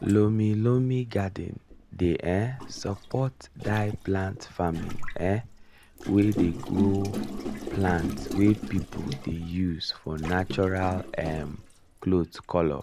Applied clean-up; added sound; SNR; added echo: none; Gurgling; 9 dB; none.